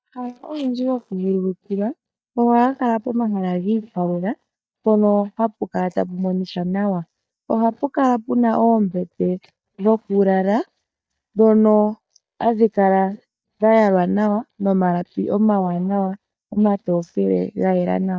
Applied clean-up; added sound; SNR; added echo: neural mask model DeepFilterNet 3.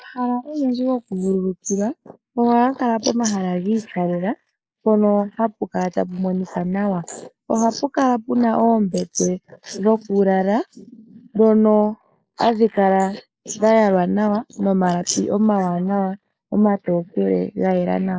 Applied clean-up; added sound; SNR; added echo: neural mask model Resemble Enhance denoiser.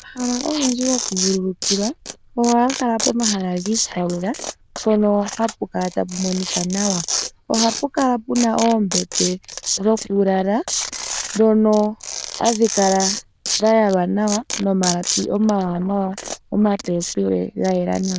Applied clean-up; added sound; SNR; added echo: neural diffusion model UNIVERSE++.